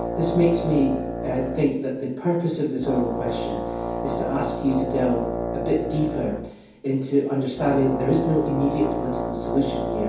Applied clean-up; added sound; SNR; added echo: none; Brass instrument; 5 dB; reverberation time 0.9 s.